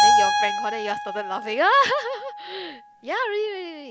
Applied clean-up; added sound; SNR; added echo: none; Keyboard (musical); -1 dB; none.